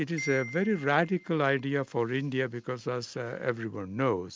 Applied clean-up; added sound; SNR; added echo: none; Marimba, xylophone; 17 dB; none.